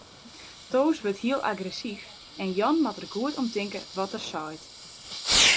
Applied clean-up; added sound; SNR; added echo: none; Fireworks; 2 dB; none.